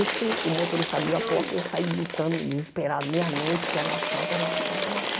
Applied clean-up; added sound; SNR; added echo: none; Applause / Crowd / Cheering; 2 dB; none.